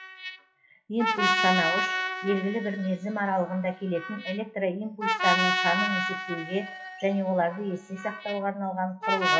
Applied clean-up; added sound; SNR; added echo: classical method WPE with log-MMSE.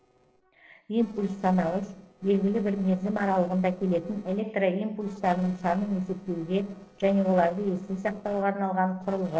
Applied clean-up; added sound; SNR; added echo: neural separator model SepFormer DNS4.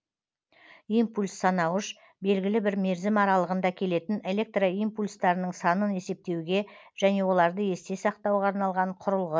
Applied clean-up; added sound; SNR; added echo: none; none; none; none.